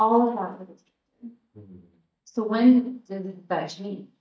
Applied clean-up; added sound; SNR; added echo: neural mask model DeepFilterNet 3.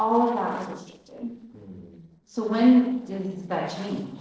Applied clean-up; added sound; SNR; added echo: neural separator model SepFormer DNS4.